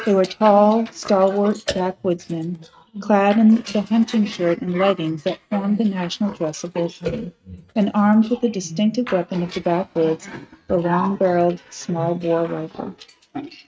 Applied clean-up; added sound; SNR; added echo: neural mask model RNNoise.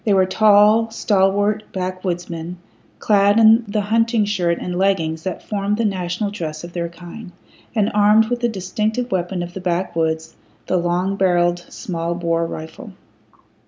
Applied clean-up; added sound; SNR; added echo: none; none; none; none.